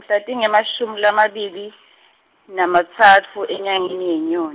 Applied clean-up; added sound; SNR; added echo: none; none; none; none.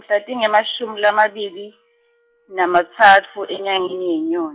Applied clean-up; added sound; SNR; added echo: classical method log-MMSE.